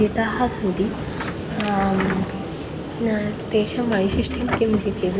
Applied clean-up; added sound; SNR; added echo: none; Subway, metro, underground; 5 dB; none.